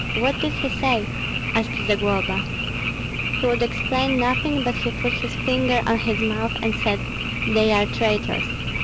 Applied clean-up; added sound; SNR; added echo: none; Frog; 1 dB; none.